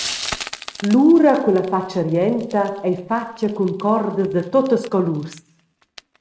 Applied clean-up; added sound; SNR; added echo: neural mask model RNNoise.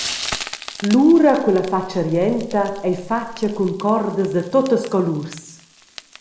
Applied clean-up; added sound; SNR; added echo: none; Frying (food); 15 dB; none.